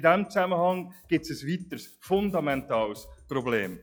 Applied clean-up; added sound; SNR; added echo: classical method log-MMSE.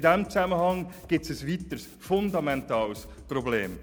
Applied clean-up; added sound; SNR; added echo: none; Drum kit; 20 dB; none.